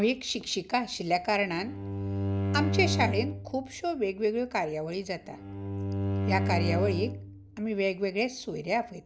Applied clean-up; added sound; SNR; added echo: none; Bowed string instrument; 1 dB; none.